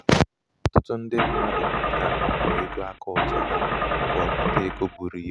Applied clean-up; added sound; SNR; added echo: none; Engine starting / Car; -3 dB; none.